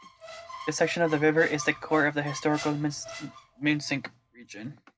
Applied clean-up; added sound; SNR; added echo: none; Squeak; 16 dB; none.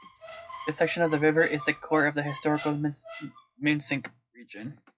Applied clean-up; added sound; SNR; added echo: classical method log-MMSE.